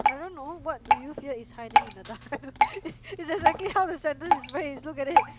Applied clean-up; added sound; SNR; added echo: none; Drip; -5 dB; none.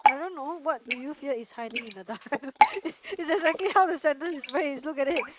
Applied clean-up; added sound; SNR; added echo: neural mask model Resemble Enhance denoiser.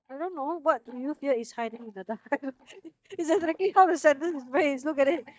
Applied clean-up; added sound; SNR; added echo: neural mask model DeepFilterNet 3.